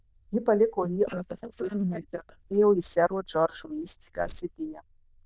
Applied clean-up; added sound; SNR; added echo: neural diffusion model UNIVERSE++.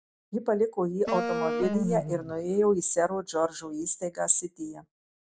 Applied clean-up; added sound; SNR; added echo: none; Wind instrument, woodwind instrument; 4 dB; none.